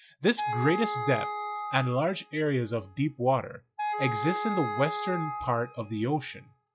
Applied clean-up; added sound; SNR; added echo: classical method log-MMSE.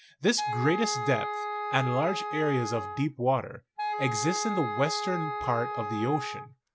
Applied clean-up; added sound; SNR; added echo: none; Wind instrument, woodwind instrument; 4 dB; none.